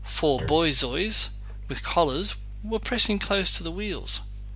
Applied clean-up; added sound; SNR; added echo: none; Thump, thud; 19 dB; none.